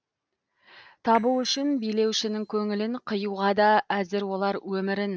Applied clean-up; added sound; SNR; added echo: neural separator model SepFormer DNS4.